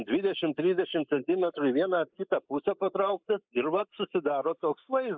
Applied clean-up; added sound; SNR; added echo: neural mask model Resemble Enhance denoiser.